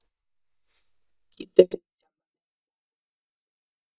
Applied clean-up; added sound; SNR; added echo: neural mask model DeepFilterNet 3.